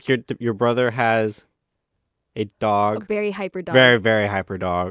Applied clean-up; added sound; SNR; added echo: none; none; none; none.